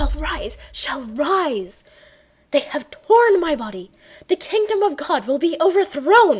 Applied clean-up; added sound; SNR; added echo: none; Bass drum; 15 dB; none.